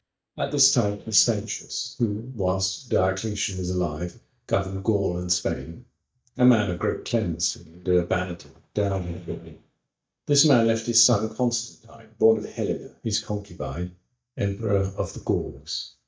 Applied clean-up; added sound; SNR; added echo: neural mask model DeepFilterNet 3.